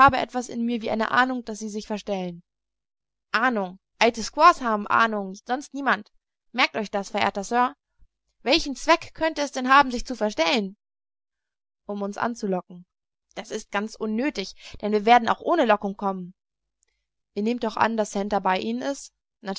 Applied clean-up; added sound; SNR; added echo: none; none; none; none.